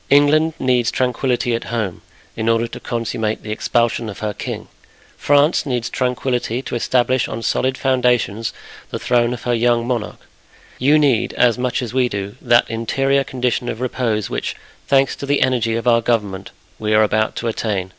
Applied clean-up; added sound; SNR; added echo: none; none; none; none.